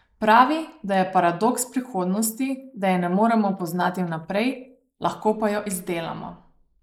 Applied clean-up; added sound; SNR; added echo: neural mask model Resemble Enhance denoiser.